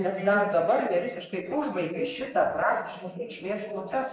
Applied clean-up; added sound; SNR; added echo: neural mask model Resemble Enhance denoiser.